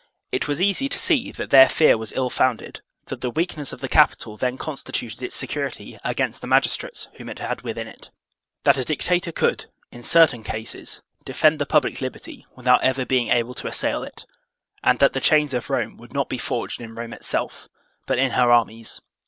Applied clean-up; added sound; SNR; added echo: none; none; none; none.